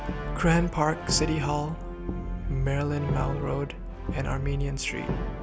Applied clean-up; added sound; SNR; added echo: none; Brass instrument; 3 dB; none.